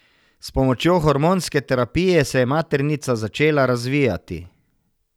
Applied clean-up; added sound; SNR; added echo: none; none; none; none.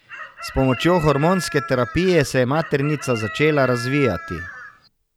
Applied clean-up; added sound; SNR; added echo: none; Chicken, rooster; 13 dB; none.